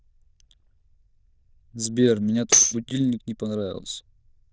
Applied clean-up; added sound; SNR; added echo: neural diffusion model UNIVERSE++.